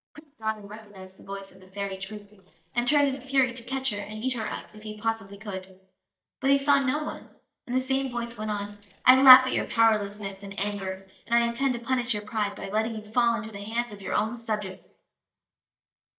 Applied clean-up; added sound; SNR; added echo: neural mask model DeepFilterNet 3.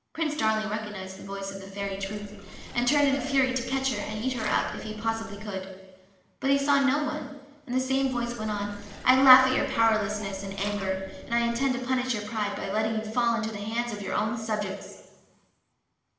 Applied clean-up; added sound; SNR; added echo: none; Liquid; 13 dB; reverberation time 1.1 s.